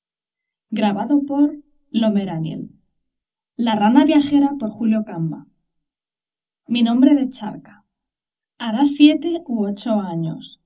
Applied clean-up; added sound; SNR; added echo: none; none; none; reverberation time 0.4 s.